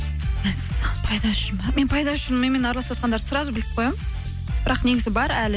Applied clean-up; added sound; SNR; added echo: none; none; none; none.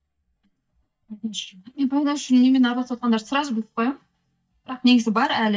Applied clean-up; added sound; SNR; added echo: neural mask model DeepFilterNet 3.